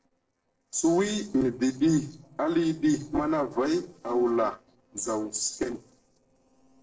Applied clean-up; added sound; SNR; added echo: neural separator model SepFormer DNS4.